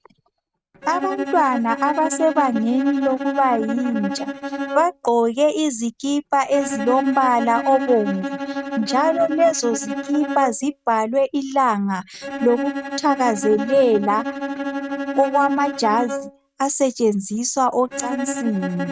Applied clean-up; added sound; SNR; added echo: neural mask model RNNoise.